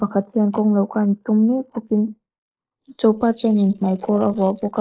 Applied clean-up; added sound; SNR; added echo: neural mask model Resemble Enhance denoiser.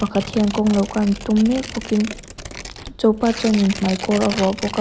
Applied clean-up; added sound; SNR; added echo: none; Tearing; 12 dB; none.